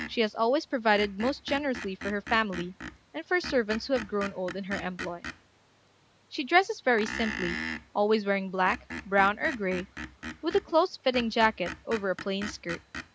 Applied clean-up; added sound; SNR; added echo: none; Screech; 12 dB; none.